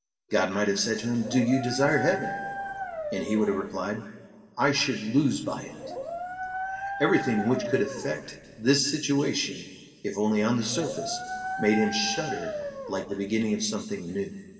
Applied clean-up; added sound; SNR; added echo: none; Dog; 8 dB; reverberation time 2.4 s.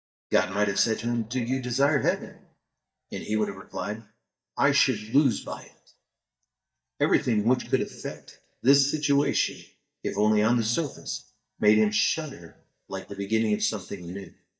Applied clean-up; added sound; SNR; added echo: neural mask model DeepFilterNet 3.